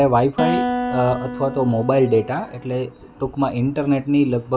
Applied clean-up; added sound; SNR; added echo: none; Acoustic guitar; 8 dB; none.